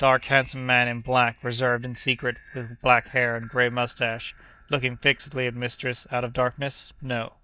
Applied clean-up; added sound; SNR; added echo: neural mask model DeepFilterNet 3.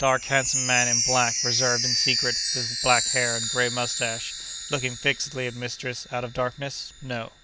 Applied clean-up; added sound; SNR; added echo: none; Chime; 1 dB; none.